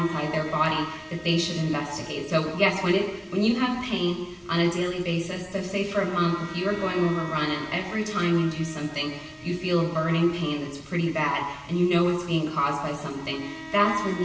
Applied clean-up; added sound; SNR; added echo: none; Bowed string instrument; 16 dB; reverberation time 1.0 s.